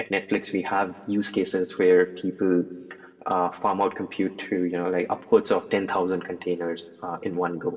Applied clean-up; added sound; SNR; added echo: none; none; none; reverberation time 1.3 s.